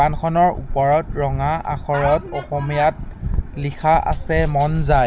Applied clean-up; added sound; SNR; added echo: none; none; none; none.